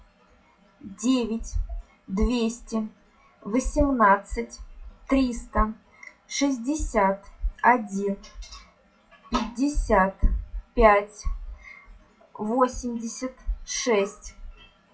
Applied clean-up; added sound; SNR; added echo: classical method WPE with log-MMSE.